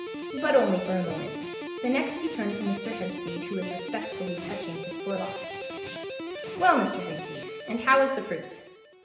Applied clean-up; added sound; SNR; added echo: none; Guitar; 7 dB; reverberation time 0.9 s.